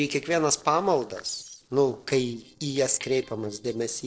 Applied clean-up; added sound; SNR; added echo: neural separator model SepFormer DNS4.